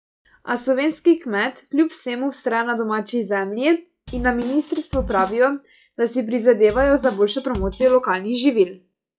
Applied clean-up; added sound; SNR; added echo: classical method log-MMSE.